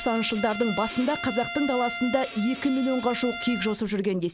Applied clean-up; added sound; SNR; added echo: none; Bowed string instrument; 10 dB; none.